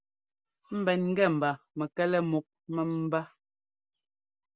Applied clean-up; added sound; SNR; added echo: none; none; none; none.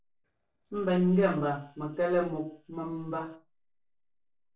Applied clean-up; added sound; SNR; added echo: neural separator model SepFormer DNS4.